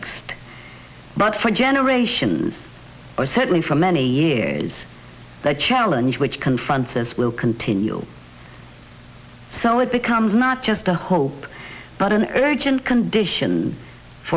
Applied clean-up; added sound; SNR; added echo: none; none; none; none.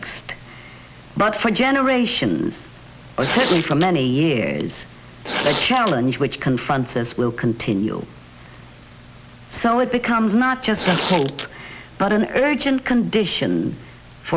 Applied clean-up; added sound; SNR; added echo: none; Tearing; 5 dB; none.